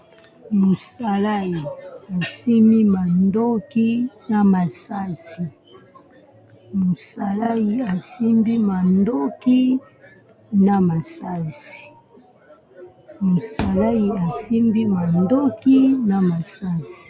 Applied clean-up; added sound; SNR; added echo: none; Thump, thud; 14 dB; none.